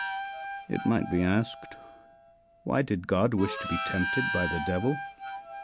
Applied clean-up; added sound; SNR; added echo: none; Harmonica; 6 dB; none.